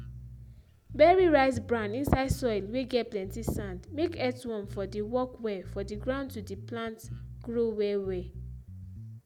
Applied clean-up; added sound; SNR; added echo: none; Bass guitar; 14 dB; none.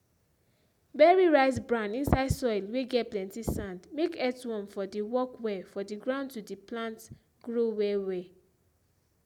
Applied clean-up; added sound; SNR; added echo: none; none; none; none.